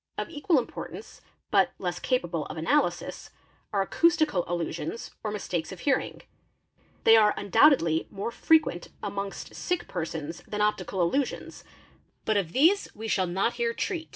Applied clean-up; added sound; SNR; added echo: none; none; none; none.